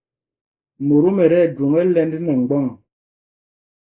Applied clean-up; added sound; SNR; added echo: neural mask model Resemble Enhance denoiser.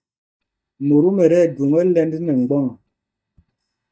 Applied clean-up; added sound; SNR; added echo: neural mask model DeepFilterNet 3.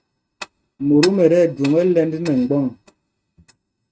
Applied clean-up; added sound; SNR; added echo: neural mask model RNNoise.